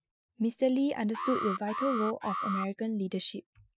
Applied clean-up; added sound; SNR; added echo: classical method Wiener filter.